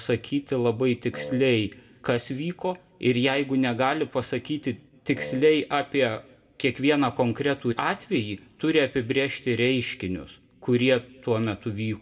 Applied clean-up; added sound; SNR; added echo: none; Wind instrument, woodwind instrument; 13 dB; reverberation time 0.3 s.